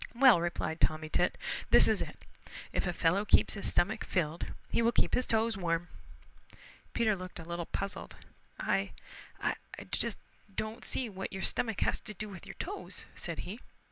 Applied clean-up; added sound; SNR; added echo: none; none; none; none.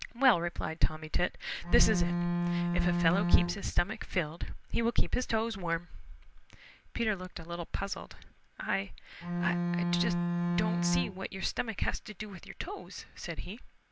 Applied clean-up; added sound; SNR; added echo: none; Bowed string instrument; 0 dB; none.